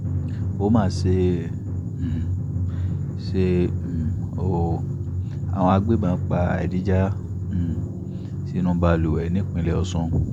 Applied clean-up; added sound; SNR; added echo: none; Drum; 2 dB; none.